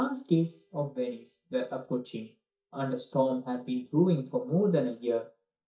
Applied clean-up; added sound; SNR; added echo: neural mask model DeepFilterNet 3.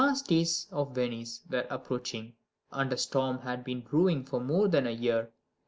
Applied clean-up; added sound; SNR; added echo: none; none; none; none.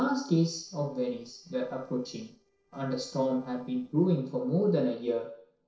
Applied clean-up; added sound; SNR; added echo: neural separator model SepFormer DNS4.